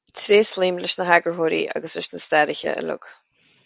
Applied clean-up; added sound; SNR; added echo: none; none; none; none.